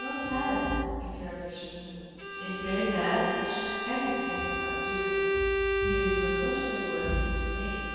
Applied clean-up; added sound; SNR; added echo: none; Bowed string instrument; 0 dB; reverberation time 2.1 s.